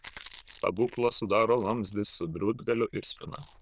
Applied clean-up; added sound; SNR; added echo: neural diffusion model UNIVERSE++.